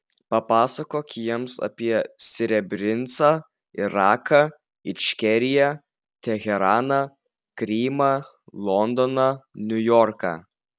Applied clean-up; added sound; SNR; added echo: none; none; none; none.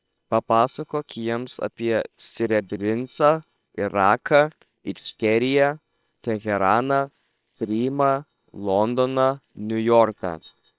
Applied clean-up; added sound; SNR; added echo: neural separator model SepFormer WHAM!.